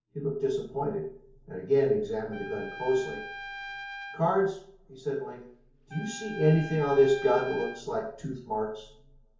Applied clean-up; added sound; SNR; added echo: none; Trumpet; 14 dB; reverberation time 0.6 s.